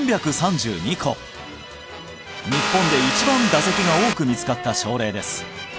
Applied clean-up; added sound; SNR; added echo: none; Vehicle; -1 dB; none.